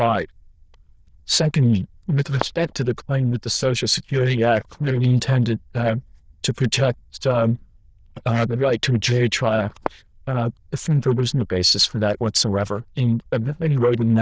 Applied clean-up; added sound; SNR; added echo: neural diffusion model UNIVERSE++.